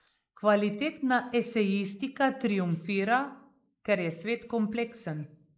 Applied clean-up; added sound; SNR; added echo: neural mask model Resemble Enhance denoiser.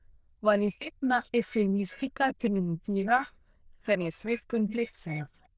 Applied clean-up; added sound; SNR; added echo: neural diffusion model UNIVERSE++.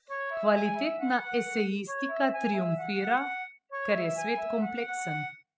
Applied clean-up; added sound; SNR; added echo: classical method spectral subtraction.